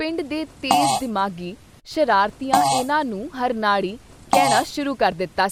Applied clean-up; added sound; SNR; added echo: none; Fart; 2 dB; none.